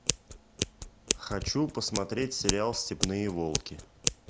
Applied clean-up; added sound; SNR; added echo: none; Scissors; 2 dB; none.